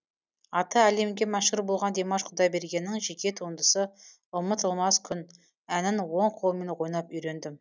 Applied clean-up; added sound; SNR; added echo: none; none; none; none.